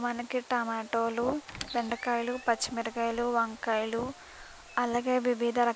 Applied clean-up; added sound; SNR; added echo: none; Squeak; 19 dB; none.